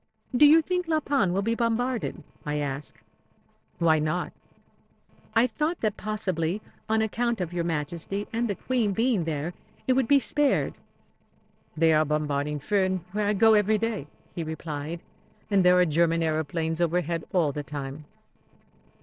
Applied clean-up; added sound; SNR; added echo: neural separator model SepFormer DNS4.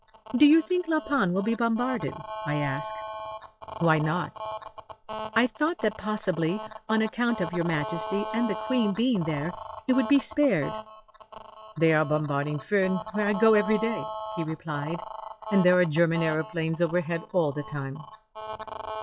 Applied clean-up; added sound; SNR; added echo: classical method log-MMSE.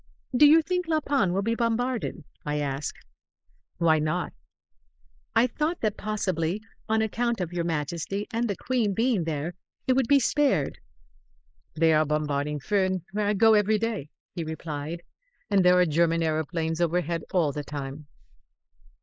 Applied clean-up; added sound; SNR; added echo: neural mask model Resemble Enhance denoiser.